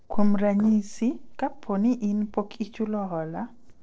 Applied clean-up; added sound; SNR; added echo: neural separator model SepFormer DNS4.